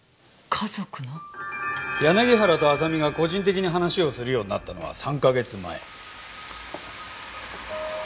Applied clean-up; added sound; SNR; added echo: none; none; none; none.